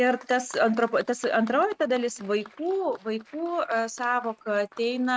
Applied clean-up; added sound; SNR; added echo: neural mask model RNNoise.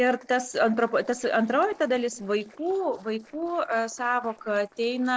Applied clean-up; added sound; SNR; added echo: neural separator model SepFormer DNS4.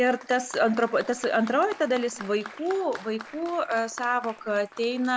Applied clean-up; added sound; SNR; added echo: none; Applause; 17 dB; none.